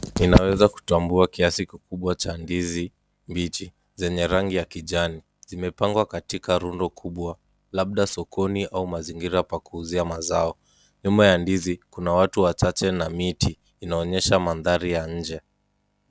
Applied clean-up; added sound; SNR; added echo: none; none; none; none.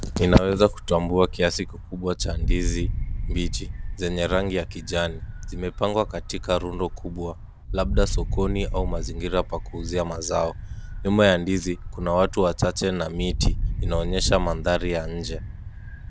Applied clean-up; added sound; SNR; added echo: none; Wind; 4 dB; none.